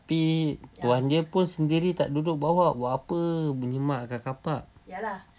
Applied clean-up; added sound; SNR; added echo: none; none; none; none.